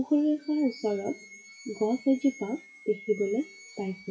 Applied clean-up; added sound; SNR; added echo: classical method WPE with log-MMSE.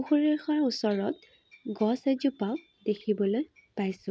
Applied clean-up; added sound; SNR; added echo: none; none; none; none.